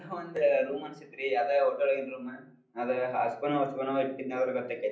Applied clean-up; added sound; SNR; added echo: none; none; none; reverberation time 0.6 s.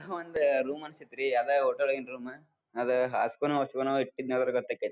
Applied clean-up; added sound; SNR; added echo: none; none; none; none.